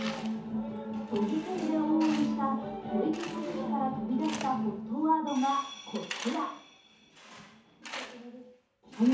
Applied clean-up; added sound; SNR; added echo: none; Tools; 15 dB; reverberation time 0.5 s.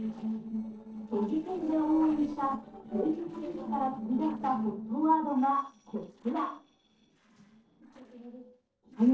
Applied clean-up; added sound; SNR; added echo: neural separator model SepFormer DNS4.